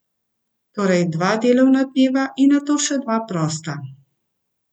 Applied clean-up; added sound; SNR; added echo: none; none; none; none.